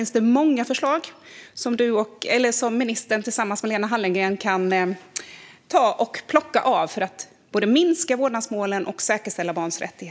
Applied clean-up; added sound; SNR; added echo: none; none; none; none.